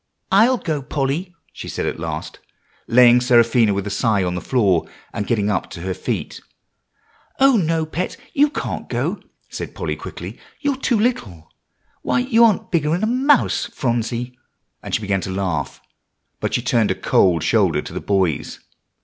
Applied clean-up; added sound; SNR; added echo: none; none; none; none.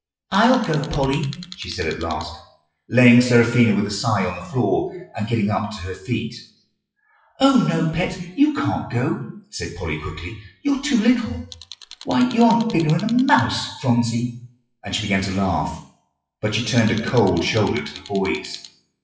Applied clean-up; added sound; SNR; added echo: classical method WPE with log-MMSE.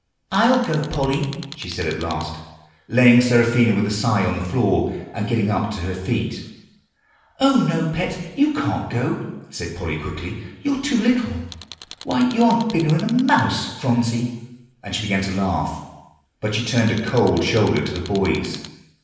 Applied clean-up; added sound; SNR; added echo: none; Tools; 18 dB; reverberation time 0.9 s.